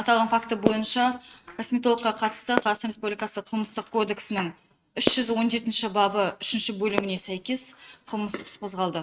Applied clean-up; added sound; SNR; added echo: neural mask model RNNoise.